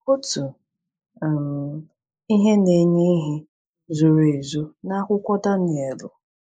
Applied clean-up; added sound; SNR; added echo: neural mask model Resemble Enhance denoiser.